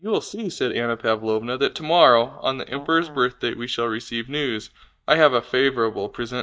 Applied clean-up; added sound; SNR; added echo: neural mask model DeepFilterNet 3.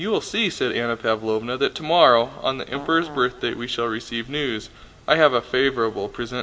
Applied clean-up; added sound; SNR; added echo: none; Fart; 16 dB; reverberation time 1.0 s.